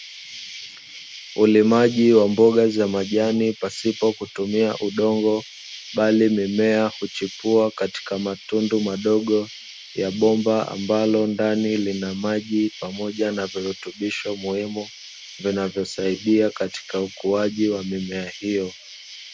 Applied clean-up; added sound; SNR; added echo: none; Insect; 18 dB; none.